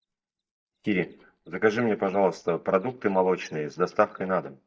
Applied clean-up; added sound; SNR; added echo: neural mask model DeepFilterNet 3.